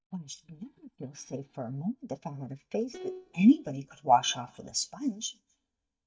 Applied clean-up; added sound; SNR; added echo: neural mask model DeepFilterNet 3.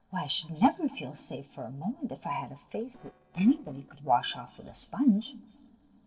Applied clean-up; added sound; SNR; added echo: neural separator model SepFormer DNS4.